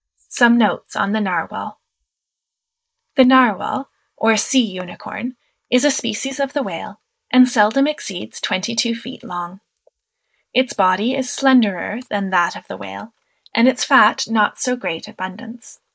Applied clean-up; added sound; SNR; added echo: neural mask model Resemble Enhance denoiser.